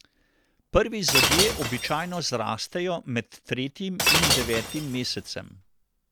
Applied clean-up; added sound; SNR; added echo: none; Shatter; -2 dB; none.